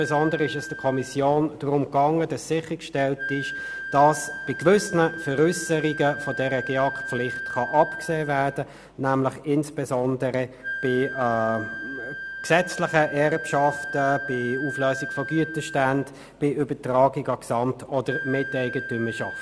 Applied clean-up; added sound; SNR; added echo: none; Wind instrument, woodwind instrument; 10 dB; none.